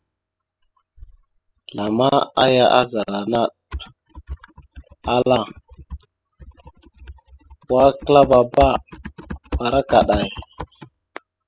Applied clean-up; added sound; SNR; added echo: classical method spectral subtraction.